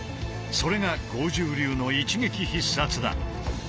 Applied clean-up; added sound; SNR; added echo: none; none; none; none.